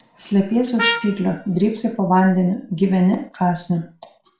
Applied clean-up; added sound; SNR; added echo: none; Trumpet; 6 dB; reverberation time 0.4 s.